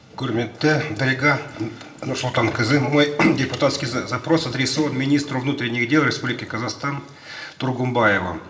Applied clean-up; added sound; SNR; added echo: none; none; none; reverberation time 0.6 s.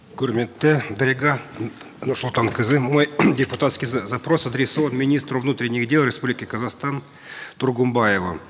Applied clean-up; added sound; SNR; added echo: none; none; none; none.